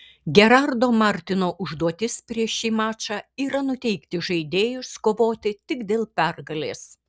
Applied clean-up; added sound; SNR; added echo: none; none; none; none.